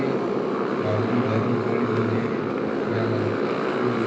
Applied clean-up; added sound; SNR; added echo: none; Motorcycle; -5 dB; reverberation time 0.4 s.